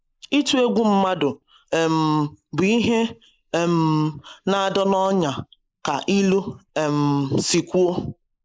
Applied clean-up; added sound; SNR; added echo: neural mask model Resemble Enhance denoiser.